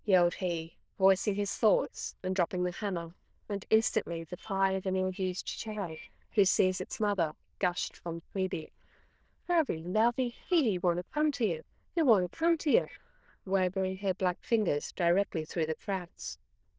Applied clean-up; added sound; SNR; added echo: neural diffusion model UNIVERSE++.